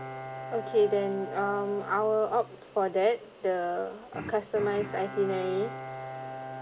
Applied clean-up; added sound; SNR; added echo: none; Bowed string instrument; 11 dB; none.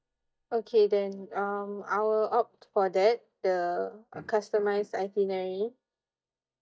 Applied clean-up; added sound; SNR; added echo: neural mask model DeepFilterNet 3.